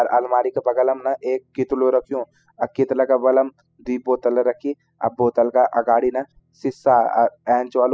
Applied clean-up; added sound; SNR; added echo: classical method spectral subtraction.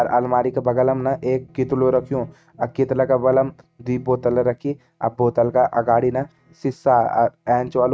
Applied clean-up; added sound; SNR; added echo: neural mask model RNNoise.